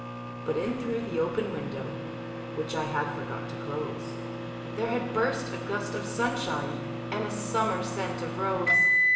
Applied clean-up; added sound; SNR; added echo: none; Microwave oven; 0 dB; reverberation time 1.1 s.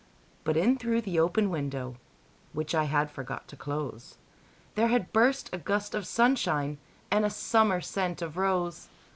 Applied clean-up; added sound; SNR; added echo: none; none; none; none.